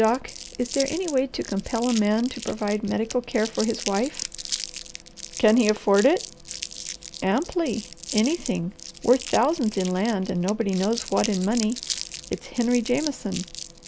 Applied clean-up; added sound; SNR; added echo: none; Crumpling, crinkling; 12 dB; none.